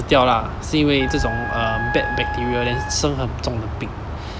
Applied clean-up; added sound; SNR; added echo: none; Wind instrument, woodwind instrument; 7 dB; none.